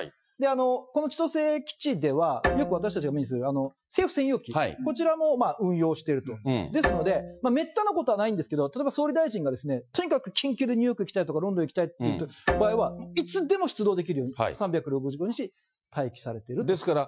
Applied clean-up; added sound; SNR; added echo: classical method Wiener filter.